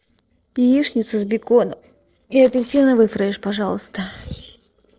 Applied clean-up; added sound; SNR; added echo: neural separator model SepFormer DNS4.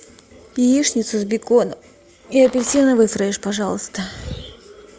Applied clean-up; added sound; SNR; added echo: none; Rattle; 17 dB; none.